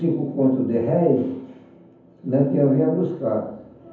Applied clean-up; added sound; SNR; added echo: none; none; none; reverberation time 0.7 s.